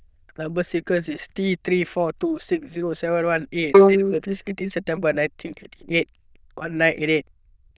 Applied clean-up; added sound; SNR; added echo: neural diffusion model UNIVERSE++.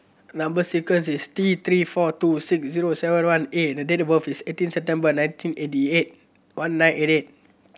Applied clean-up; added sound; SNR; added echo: none; none; none; none.